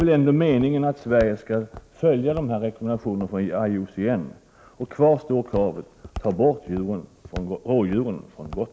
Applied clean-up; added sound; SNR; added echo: none; Walk, footsteps; 18 dB; none.